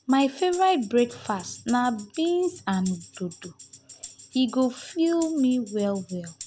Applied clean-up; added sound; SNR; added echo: none; Tambourine; 20 dB; none.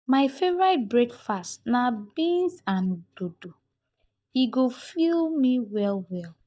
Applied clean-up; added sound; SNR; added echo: neural mask model DeepFilterNet 3.